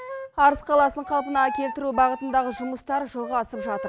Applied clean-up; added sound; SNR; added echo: none; Wind instrument, woodwind instrument; 11 dB; none.